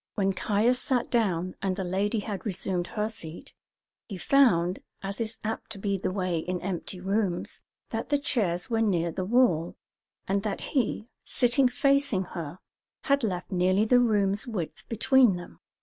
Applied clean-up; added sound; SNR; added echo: none; none; none; none.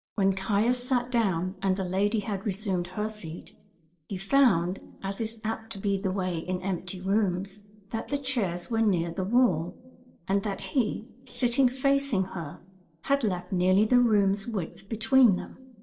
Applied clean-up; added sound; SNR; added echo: neural separator model SepFormer DNS4.